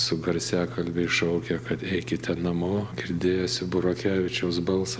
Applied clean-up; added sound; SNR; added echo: none; Engine; 14 dB; none.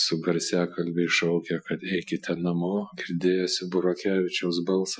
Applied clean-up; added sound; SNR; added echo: classical method Wiener filter.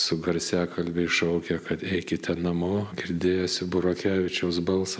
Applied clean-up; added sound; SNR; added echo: none; none; none; none.